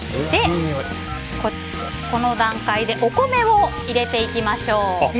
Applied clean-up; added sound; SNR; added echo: none; Telephone; 17 dB; none.